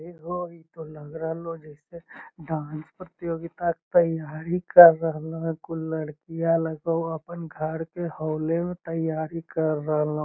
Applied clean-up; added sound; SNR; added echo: none; none; none; none.